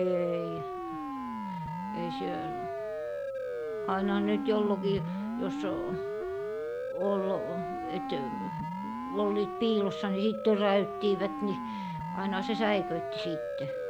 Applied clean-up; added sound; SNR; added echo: none; Siren; 3 dB; none.